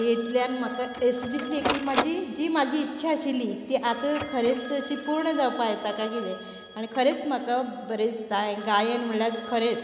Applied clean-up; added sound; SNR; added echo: none; Telephone + Printer; 9 dB; none.